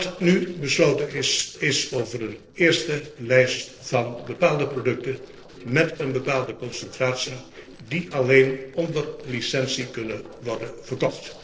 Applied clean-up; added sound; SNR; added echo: neural separator model SepFormer DNS4.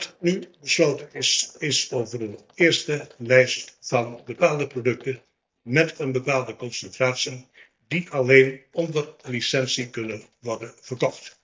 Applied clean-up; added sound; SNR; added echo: neural mask model DeepFilterNet 3.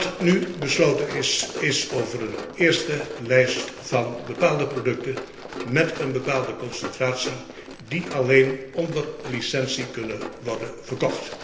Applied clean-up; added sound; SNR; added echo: none; Run; 12 dB; reverberation time 1.4 s.